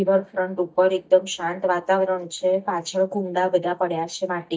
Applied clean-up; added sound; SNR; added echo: neural mask model DeepFilterNet 3.